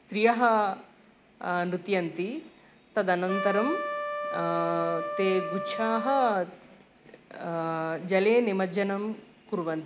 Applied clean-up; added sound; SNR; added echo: none; Trumpet; 5 dB; none.